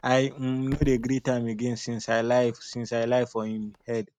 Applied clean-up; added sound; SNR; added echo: neural mask model RNNoise.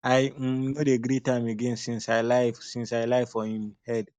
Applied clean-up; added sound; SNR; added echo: neural mask model DeepFilterNet 3.